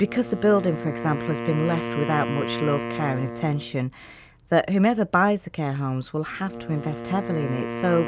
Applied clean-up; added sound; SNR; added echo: none; Wind instrument, woodwind instrument; 8 dB; none.